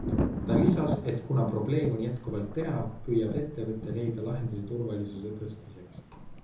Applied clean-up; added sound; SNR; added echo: none; Thunder; 4 dB; reverberation time 1.0 s.